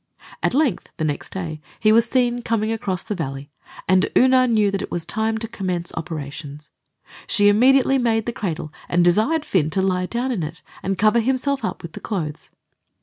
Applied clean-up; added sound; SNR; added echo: none; none; none; none.